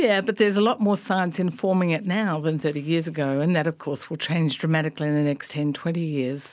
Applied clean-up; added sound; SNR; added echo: none; none; none; none.